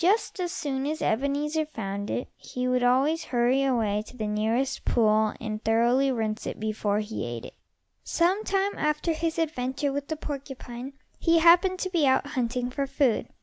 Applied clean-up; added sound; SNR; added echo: none; none; none; none.